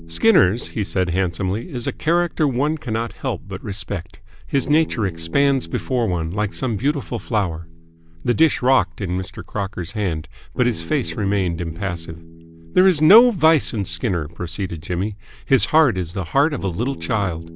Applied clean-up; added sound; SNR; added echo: none; Bass guitar; 20 dB; none.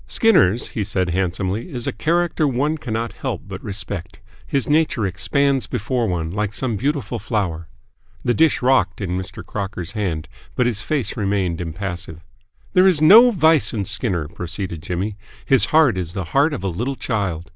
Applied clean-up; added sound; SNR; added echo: none; none; none; none.